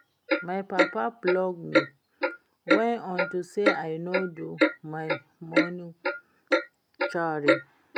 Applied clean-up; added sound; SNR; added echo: none; Clock; -4 dB; none.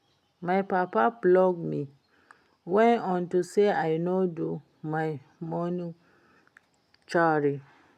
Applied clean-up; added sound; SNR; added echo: none; none; none; none.